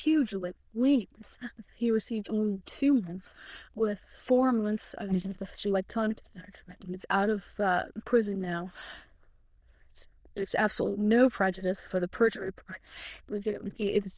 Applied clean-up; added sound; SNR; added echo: neural diffusion model UNIVERSE++.